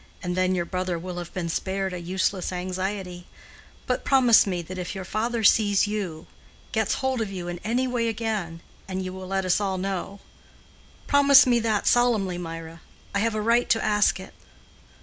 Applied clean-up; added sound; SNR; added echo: none; none; none; none.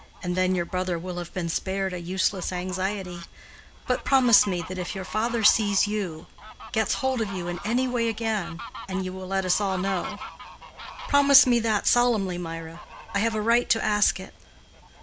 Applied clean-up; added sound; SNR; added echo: none; Fowl; 16 dB; none.